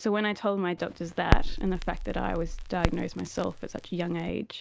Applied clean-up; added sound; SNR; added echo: none; Crackle; -1 dB; none.